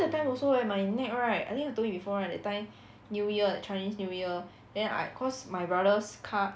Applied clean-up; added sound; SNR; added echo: none; none; none; none.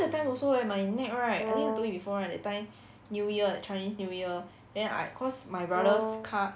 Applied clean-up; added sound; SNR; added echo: none; Brass instrument; 2 dB; none.